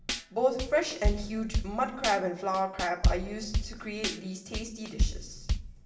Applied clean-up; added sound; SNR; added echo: none; Drum / Drum kit; 0 dB; reverberation time 0.8 s.